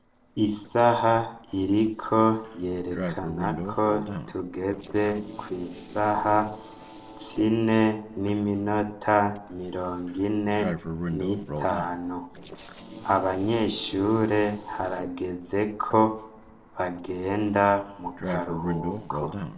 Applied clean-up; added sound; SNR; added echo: neural separator model SepFormer DNS4.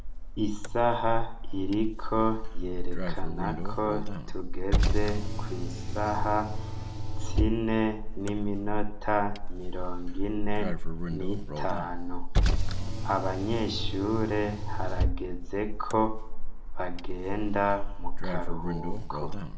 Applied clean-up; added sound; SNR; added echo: none; Car; -4 dB; reverberation time 0.6 s.